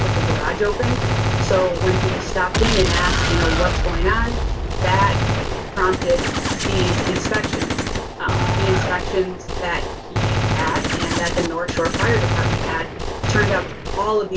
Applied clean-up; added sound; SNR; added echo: none; Gunshot, gunfire; -3 dB; reverberation time 0.2 s.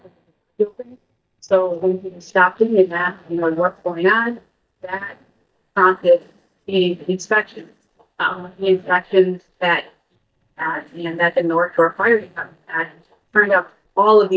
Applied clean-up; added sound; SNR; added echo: neural mask model DeepFilterNet 3.